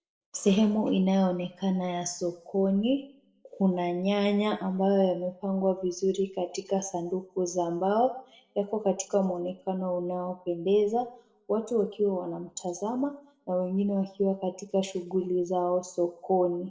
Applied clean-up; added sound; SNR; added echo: none; none; none; reverberation time 0.5 s.